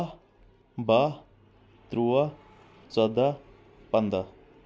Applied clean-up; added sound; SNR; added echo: none; none; none; none.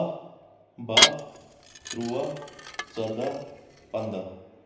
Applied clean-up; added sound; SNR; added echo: none; Dishes, pots, and pans / Glass; -5 dB; reverberation time 0.9 s.